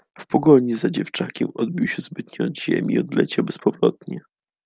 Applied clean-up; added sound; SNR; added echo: none; none; none; none.